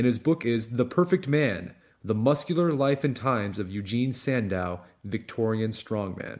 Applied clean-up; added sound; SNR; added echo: none; none; none; none.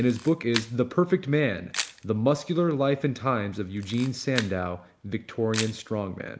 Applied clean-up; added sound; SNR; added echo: none; Camera; 13 dB; none.